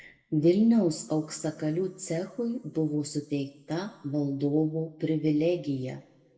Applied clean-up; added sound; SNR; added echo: none; none; none; reverberation time 0.9 s.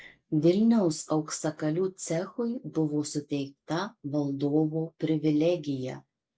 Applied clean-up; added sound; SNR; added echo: none; none; none; none.